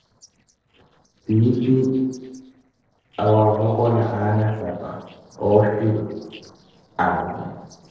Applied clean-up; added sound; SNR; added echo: neural separator model SepFormer DNS4.